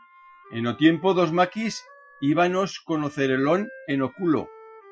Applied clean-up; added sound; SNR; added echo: classical method Wiener filter.